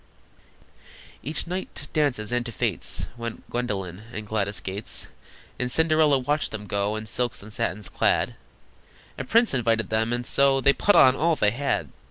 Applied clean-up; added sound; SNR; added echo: none; none; none; none.